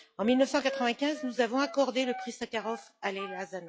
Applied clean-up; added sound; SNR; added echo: classical method log-MMSE.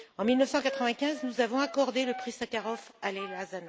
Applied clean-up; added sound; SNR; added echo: none; Wind instrument, woodwind instrument; 14 dB; none.